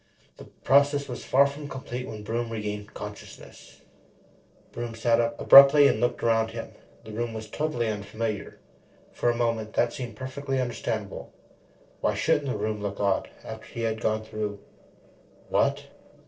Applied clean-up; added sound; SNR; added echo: neural separator model SepFormer DNS4.